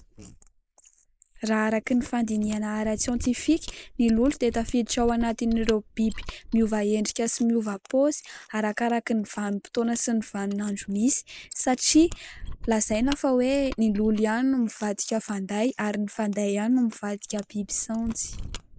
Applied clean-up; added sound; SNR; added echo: neural mask model Resemble Enhance denoiser.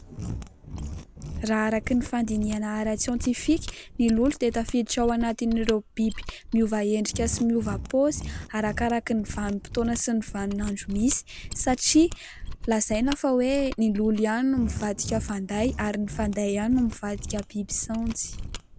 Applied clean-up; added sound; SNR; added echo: none; Mechanisms; 10 dB; none.